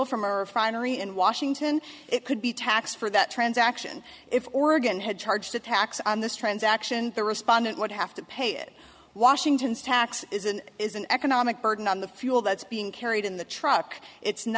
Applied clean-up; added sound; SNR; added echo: none; none; none; none.